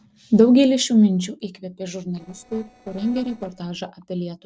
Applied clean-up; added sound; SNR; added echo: neural separator model SepFormer DNS4.